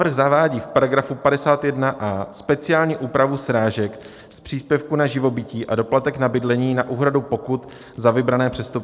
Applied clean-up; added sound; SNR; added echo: none; none; none; none.